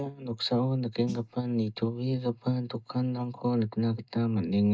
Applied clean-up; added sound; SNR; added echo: neural mask model DeepFilterNet 3.